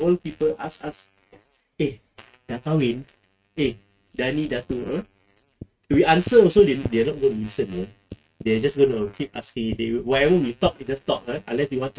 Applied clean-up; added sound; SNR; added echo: neural mask model RNNoise.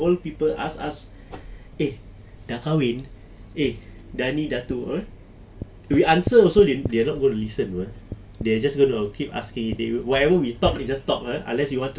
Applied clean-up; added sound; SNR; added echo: none; none; none; none.